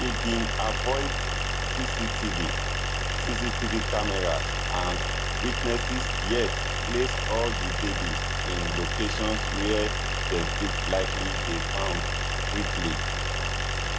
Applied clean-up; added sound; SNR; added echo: none; Idling; -5 dB; none.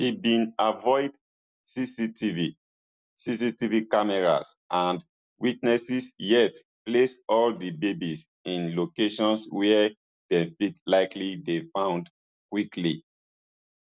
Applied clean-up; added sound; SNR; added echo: none; none; none; none.